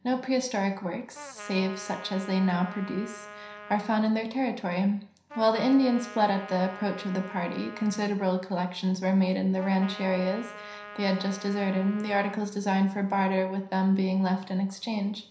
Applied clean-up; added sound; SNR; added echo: none; Trumpet; 16 dB; reverberation time 0.5 s.